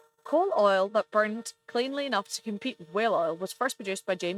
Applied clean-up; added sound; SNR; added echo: neural mask model RNNoise.